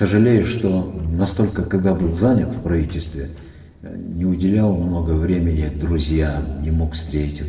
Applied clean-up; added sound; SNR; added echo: neural separator model SepFormer DNS4.